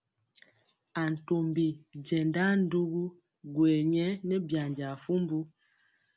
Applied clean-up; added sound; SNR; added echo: none; none; none; none.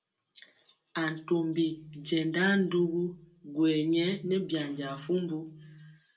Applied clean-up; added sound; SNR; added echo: none; none; none; reverberation time 0.2 s.